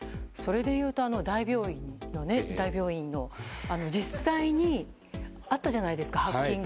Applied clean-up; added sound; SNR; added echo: none; none; none; none.